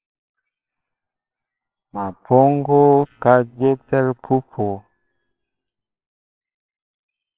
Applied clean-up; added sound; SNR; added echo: neural separator model SepFormer WHAMR!.